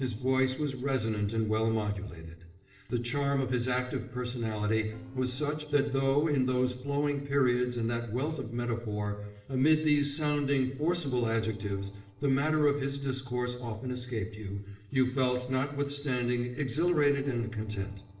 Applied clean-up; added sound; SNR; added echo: neural separator model SepFormer DNS4.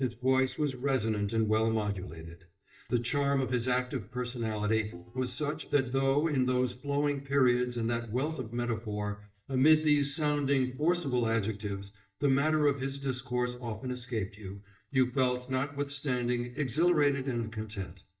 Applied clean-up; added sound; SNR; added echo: neural mask model DeepFilterNet 3.